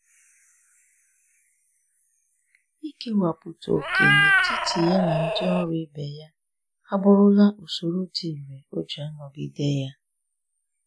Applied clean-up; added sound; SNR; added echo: none; Meow; -4 dB; none.